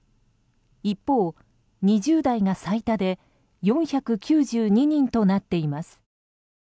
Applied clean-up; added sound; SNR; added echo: none; none; none; none.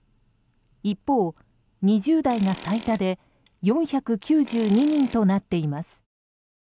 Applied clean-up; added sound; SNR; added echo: none; Tools; 18 dB; none.